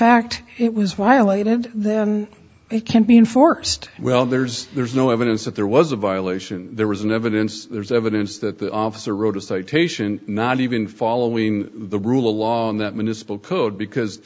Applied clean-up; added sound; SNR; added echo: none; none; none; none.